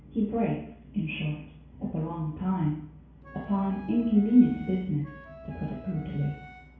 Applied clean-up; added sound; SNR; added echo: none; Wind instrument, woodwind instrument; 20 dB; reverberation time 0.6 s.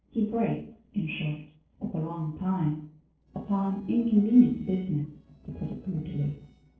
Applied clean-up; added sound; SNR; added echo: neural separator model SepFormer DNS4.